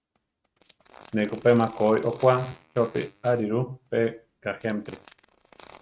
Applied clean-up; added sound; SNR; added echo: neural mask model RNNoise.